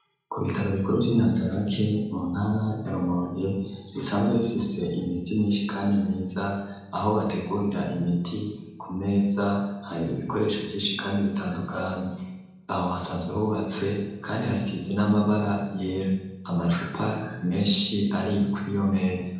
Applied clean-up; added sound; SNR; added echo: none; none; none; reverberation time 0.8 s.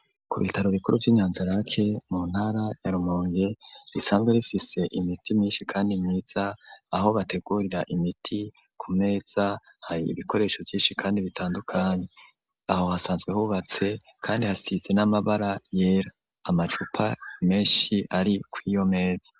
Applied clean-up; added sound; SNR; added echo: none; none; none; none.